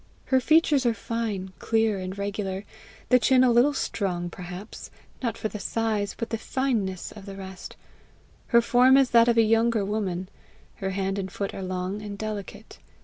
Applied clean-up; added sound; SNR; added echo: none; none; none; none.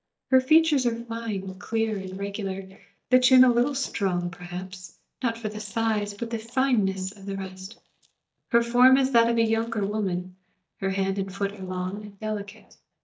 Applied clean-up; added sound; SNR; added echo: neural mask model DeepFilterNet 3.